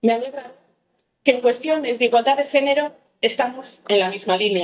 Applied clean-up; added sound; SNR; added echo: neural mask model DeepFilterNet 3.